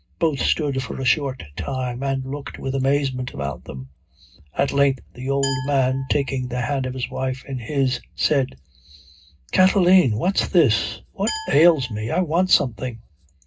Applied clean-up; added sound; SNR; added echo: none; Glass; 15 dB; reverberation time 0.2 s.